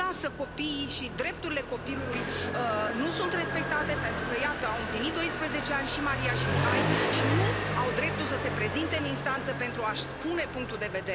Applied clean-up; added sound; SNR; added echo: none; Motorcycle; -1 dB; none.